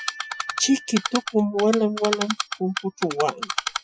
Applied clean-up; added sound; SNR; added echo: classical method Wiener filter.